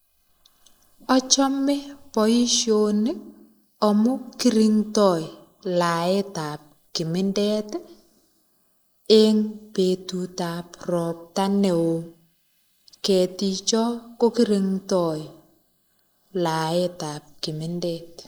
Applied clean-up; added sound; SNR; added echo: neural mask model Resemble Enhance denoiser.